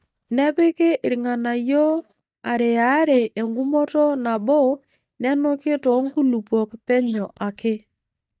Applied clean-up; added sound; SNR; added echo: neural mask model DeepFilterNet 3.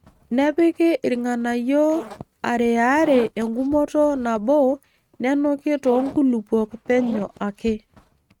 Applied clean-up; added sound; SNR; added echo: neural mask model RNNoise.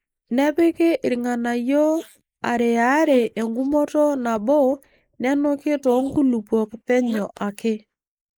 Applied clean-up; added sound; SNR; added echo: neural mask model Resemble Enhance denoiser.